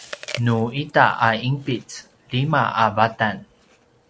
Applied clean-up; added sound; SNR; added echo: none; Chewing, mastication; 20 dB; none.